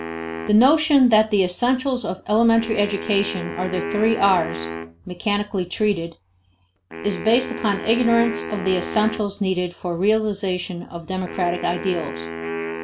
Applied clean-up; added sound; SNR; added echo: none; Wind instrument, woodwind instrument; 11 dB; none.